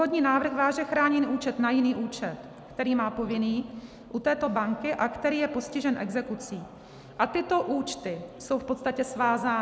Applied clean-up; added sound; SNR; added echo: none; none; none; none.